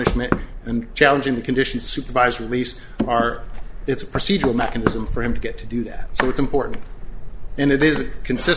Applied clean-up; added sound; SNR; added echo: none; Knock; 10 dB; none.